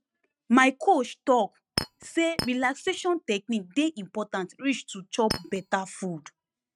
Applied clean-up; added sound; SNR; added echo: neural mask model RNNoise.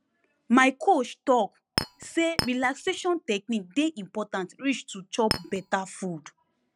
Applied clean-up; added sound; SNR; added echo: none; Chink, clink; 6 dB; none.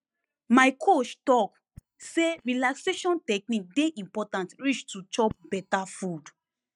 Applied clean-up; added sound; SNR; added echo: neural mask model DeepFilterNet 3.